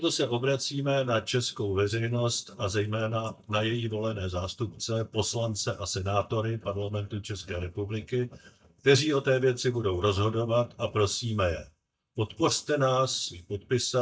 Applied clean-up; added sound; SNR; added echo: neural mask model DeepFilterNet 3.